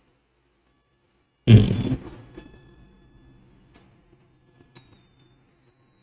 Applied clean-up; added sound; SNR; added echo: neural mask model RNNoise.